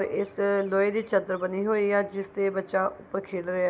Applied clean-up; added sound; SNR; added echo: none; none; none; none.